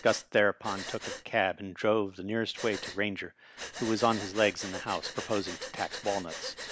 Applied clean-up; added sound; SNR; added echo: none; Breathing; 12 dB; none.